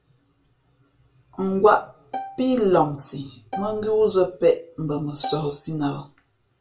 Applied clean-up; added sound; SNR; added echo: none; Bowed string instrument; 13 dB; reverberation time 0.2 s.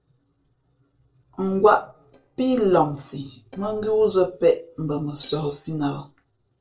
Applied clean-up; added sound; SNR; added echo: neural separator model SepFormer DNS4.